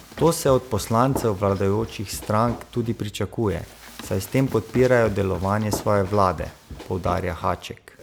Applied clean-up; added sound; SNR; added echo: none; Run; 15 dB; none.